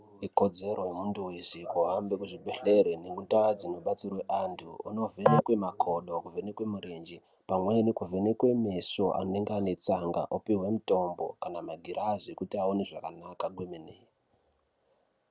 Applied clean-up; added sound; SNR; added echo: none; none; none; none.